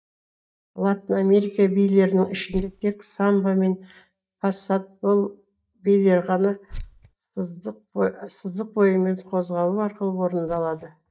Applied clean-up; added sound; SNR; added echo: neural mask model DeepFilterNet 3.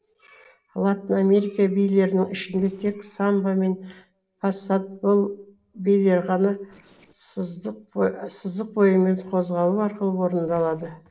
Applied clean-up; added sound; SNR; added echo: neural separator model SepFormer DNS4.